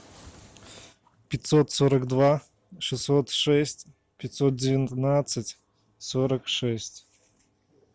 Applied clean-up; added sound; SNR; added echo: none; none; none; none.